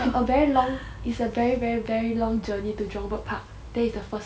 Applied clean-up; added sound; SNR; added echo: none; none; none; none.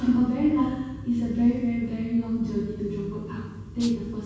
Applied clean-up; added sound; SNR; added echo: none; Rattle (instrument); 17 dB; reverberation time 1.2 s.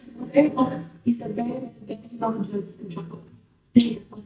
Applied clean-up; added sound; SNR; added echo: neural mask model DeepFilterNet 3.